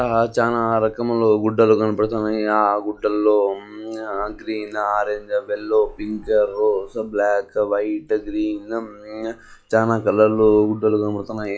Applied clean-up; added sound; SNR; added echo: classical method log-MMSE.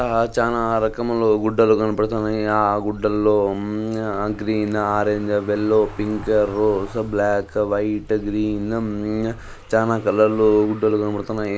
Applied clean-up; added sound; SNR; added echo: none; Motor vehicle (road) + Bird / Dog; 18 dB; none.